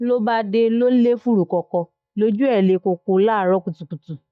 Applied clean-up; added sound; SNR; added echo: neural mask model DeepFilterNet 3.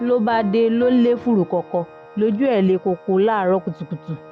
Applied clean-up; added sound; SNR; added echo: none; Organ + Piano; 20 dB; none.